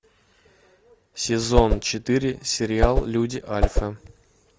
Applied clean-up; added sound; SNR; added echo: none; Whoosh, swoosh, swish; -3 dB; none.